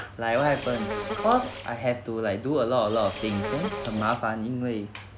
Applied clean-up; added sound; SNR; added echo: none; Insect; 7 dB; none.